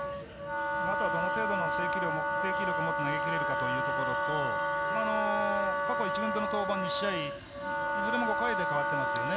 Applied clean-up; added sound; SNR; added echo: none; Wind instrument, woodwind instrument; -5 dB; none.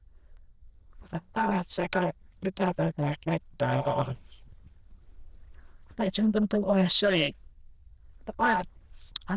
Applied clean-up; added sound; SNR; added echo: neural diffusion model UNIVERSE++.